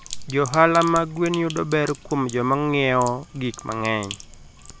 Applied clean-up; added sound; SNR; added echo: none; Sink (filling or washing); 17 dB; none.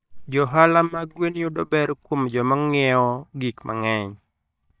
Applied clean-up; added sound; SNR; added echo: neural mask model DeepFilterNet 3.